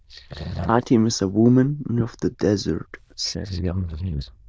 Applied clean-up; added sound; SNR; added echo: neural diffusion model UNIVERSE++.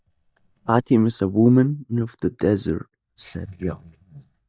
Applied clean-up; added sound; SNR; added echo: neural mask model DeepFilterNet 3.